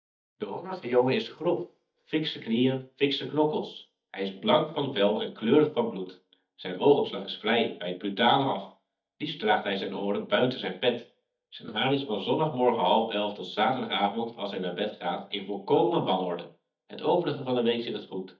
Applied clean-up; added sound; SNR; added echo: neural mask model DeepFilterNet 3.